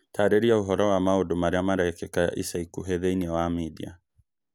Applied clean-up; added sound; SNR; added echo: none; none; none; none.